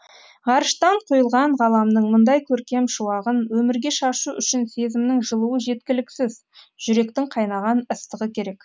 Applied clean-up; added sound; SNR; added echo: none; none; none; none.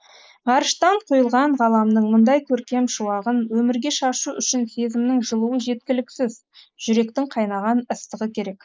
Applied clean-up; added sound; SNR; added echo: neural mask model Resemble Enhance denoiser.